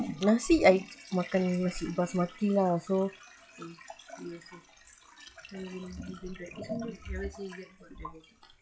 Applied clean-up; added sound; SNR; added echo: classical method log-MMSE.